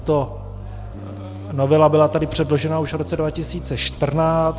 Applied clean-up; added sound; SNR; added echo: none; Bass guitar; 12 dB; none.